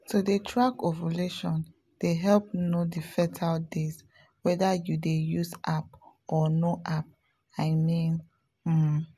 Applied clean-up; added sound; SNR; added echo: none; none; none; none.